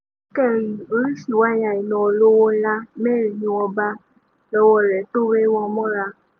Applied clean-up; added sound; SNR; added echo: none; none; none; none.